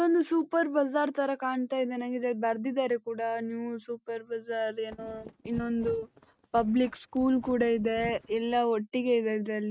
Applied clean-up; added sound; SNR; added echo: neural mask model RNNoise.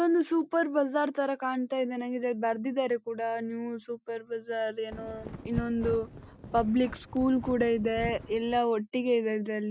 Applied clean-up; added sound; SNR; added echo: none; Wind; 11 dB; none.